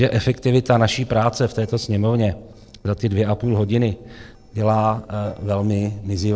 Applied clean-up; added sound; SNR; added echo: neural separator model SepFormer DNS4.